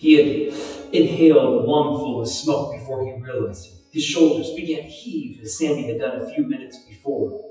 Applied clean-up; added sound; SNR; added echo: classical method WPE with log-MMSE.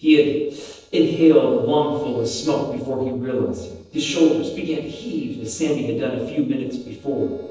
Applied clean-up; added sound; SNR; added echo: neural separator model SepFormer DNS4.